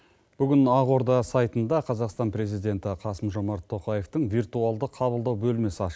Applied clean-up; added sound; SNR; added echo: none; none; none; none.